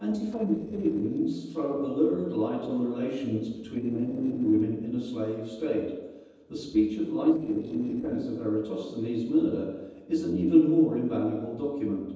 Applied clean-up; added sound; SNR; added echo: neural separator model SepFormer DNS4.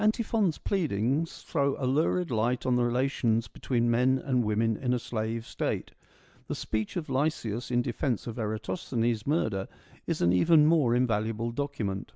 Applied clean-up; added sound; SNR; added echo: none; none; none; none.